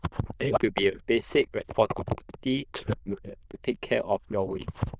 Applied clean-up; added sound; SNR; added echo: neural diffusion model UNIVERSE++.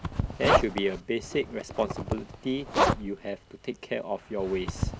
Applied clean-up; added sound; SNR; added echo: none; Zipper (clothing); -1 dB; none.